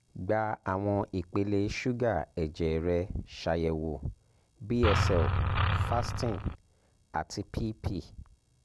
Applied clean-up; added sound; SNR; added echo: none; Engine; -3 dB; none.